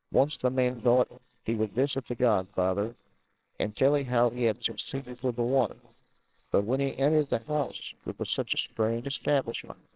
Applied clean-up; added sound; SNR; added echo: neural separator model SepFormer WHAMR!.